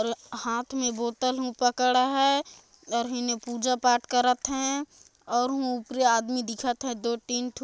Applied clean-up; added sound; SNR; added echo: none; none; none; none.